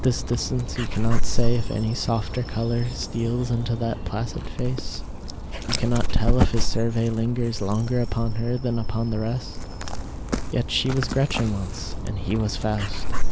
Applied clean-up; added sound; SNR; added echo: none; Dog; -3 dB; none.